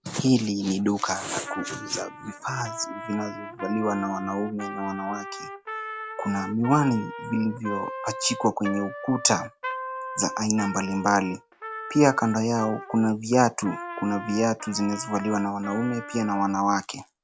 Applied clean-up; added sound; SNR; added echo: none; Trumpet; 11 dB; none.